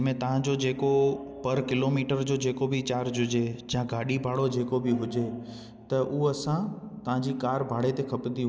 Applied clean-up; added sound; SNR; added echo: none; none; none; none.